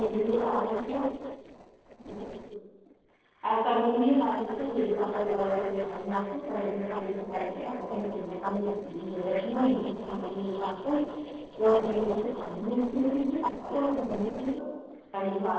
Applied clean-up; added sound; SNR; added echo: neural separator model SepFormer DNS4.